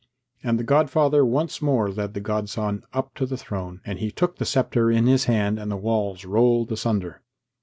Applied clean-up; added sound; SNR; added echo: none; none; none; none.